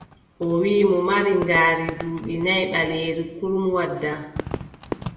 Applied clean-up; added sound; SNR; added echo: none; Fireworks; 14 dB; reverberation time 0.9 s.